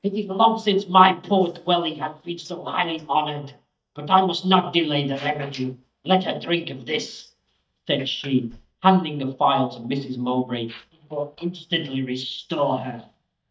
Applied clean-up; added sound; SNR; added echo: neural mask model DeepFilterNet 3.